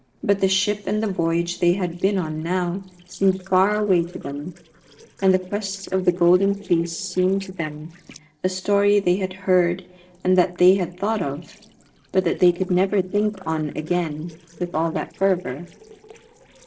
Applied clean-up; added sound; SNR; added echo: neural separator model SepFormer DNS4.